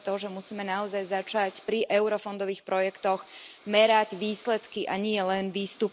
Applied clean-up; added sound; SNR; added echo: none; Breathing; 17 dB; none.